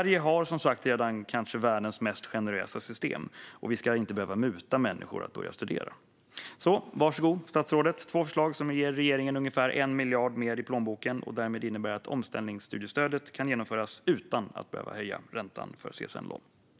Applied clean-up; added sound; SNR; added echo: none; none; none; none.